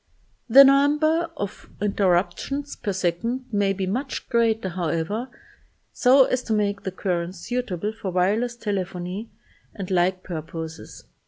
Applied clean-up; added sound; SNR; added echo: none; none; none; none.